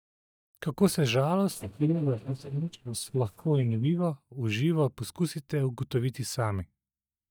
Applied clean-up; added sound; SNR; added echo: neural mask model DeepFilterNet 3.